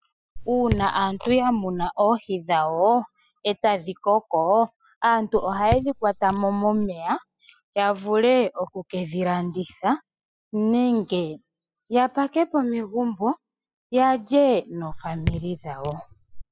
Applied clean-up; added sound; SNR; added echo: classical method spectral subtraction.